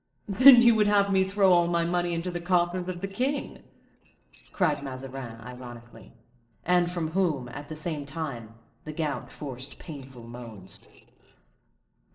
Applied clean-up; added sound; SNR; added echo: neural separator model SepFormer DNS4.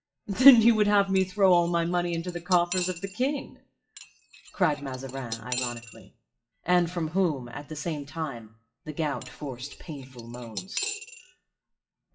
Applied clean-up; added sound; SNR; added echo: classical method WPE with log-MMSE.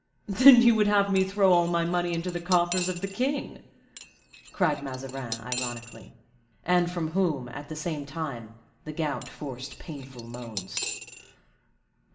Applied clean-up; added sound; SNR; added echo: none; Cutlery, silverware / Dishes, pots, and pans; 12 dB; reverberation time 0.7 s.